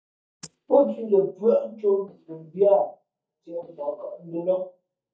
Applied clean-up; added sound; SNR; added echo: neural mask model DeepFilterNet 3.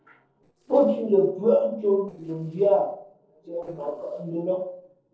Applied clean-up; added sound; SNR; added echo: neural separator model SepFormer DNS4.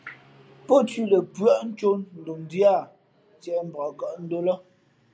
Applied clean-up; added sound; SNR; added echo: none; none; none; none.